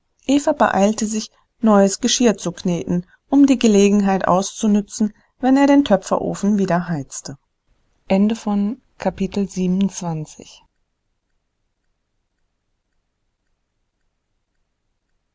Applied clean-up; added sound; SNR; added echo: none; none; none; none.